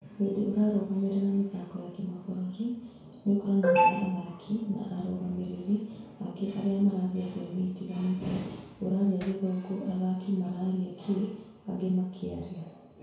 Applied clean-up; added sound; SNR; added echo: none; Hammer; 19 dB; reverberation time 0.6 s.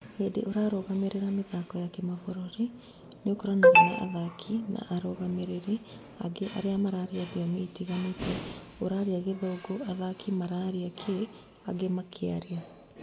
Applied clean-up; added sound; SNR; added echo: none; none; none; none.